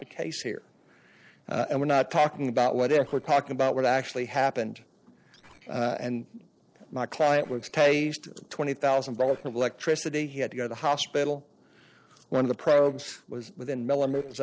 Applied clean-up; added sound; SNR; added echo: neural separator model SepFormer DNS4.